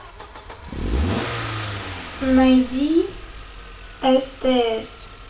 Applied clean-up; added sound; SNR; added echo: none; Engine starting / Accelerating, revving, vroom / Car; 8 dB; reverberation time 0.1 s.